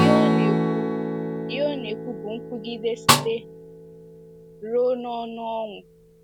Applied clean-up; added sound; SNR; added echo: none; Snare drum + Strum; -4 dB; none.